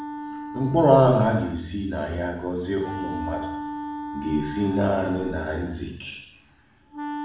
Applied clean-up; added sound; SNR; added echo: none; Wind instrument, woodwind instrument; 10 dB; reverberation time 0.7 s.